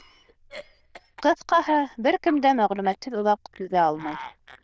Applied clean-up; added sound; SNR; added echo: neural diffusion model UNIVERSE++.